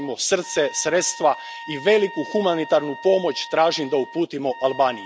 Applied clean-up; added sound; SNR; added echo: none; Trumpet; 16 dB; none.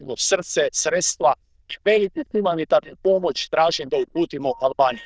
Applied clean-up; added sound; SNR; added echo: neural diffusion model UNIVERSE++.